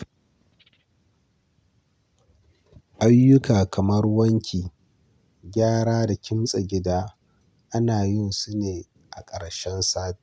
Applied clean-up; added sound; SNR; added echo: none; none; none; none.